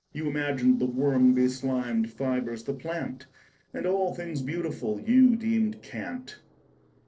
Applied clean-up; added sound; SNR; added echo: neural separator model SepFormer DNS4.